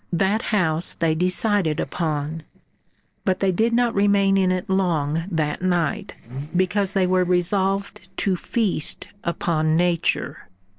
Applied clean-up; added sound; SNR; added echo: neural separator model SepFormer DNS4.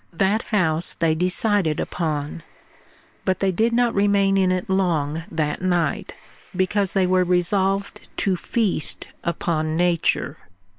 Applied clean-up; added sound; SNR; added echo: neural separator model SepFormer WHAM!.